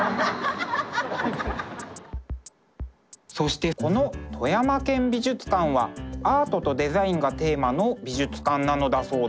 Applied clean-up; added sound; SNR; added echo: none; none; none; none.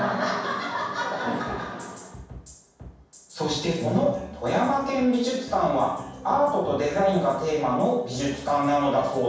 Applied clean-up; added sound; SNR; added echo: none; none; none; reverberation time 0.7 s.